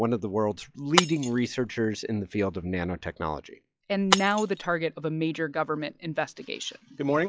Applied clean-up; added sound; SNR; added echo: classical method log-MMSE.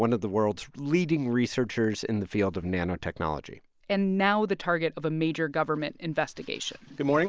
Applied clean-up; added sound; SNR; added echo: none; none; none; none.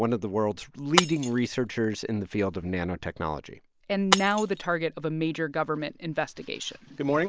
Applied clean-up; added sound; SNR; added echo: none; Shatter; 6 dB; none.